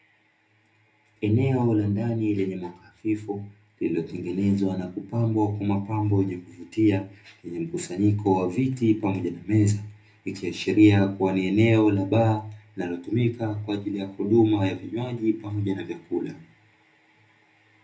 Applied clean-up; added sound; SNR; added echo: none; none; none; reverberation time 0.3 s.